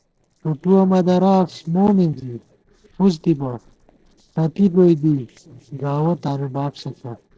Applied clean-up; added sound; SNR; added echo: neural separator model SepFormer DNS4.